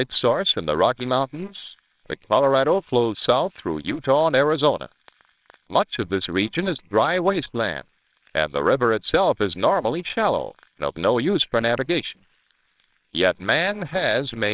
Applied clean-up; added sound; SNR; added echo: neural separator model SepFormer WHAMR!.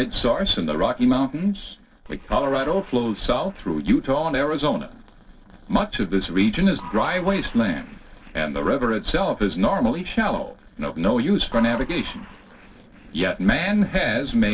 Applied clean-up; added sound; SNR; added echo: neural separator model SepFormer DNS4.